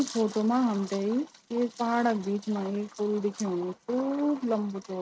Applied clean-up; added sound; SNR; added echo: neural mask model RNNoise.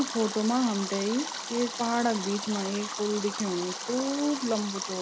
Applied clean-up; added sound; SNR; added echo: none; Stream; 7 dB; none.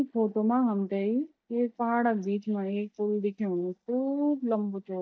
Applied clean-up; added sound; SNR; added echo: neural mask model DeepFilterNet 3.